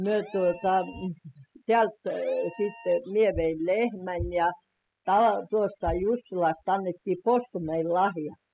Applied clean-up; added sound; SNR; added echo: classical method spectral subtraction.